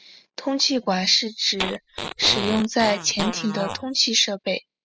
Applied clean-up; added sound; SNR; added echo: classical method spectral subtraction.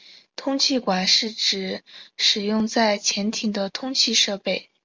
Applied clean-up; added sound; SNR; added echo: none; none; none; none.